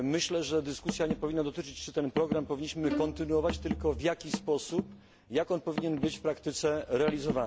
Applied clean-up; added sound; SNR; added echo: none; Bowed string instrument + Car; 7 dB; none.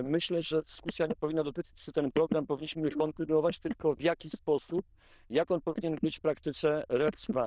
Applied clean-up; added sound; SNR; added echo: neural diffusion model UNIVERSE++.